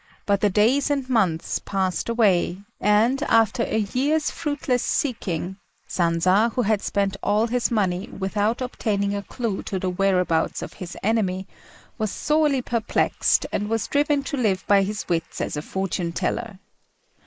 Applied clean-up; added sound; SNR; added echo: neural mask model Resemble Enhance denoiser.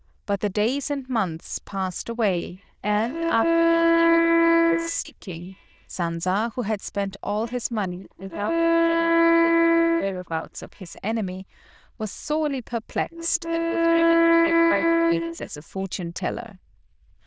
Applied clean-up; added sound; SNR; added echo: neural diffusion model UNIVERSE++.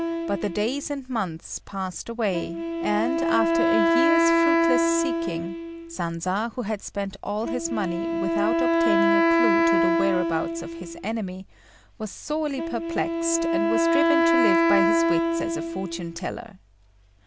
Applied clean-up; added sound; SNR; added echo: none; Wind instrument, woodwind instrument; -5 dB; none.